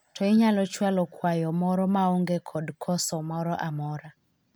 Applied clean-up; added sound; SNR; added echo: none; none; none; none.